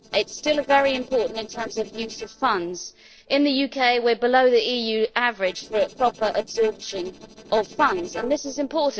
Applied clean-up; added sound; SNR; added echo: neural separator model SepFormer DNS4.